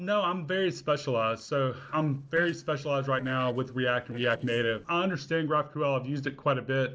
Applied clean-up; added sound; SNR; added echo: neural separator model SepFormer DNS4.